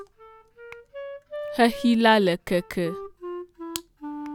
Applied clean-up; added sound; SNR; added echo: none; Wind instrument, woodwind instrument; 13 dB; none.